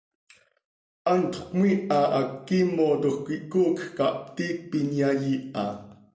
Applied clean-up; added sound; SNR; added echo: none; none; none; none.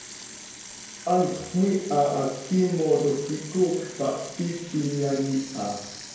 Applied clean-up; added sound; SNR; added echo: none; Sink (filling or washing) / Water tap, faucet; 15 dB; reverberation time 0.6 s.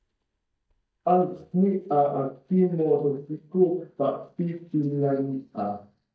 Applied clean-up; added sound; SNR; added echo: neural mask model DeepFilterNet 3.